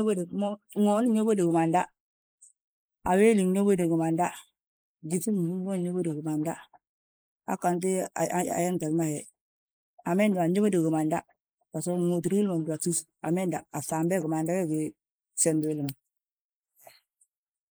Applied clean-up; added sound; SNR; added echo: neural mask model Resemble Enhance denoiser.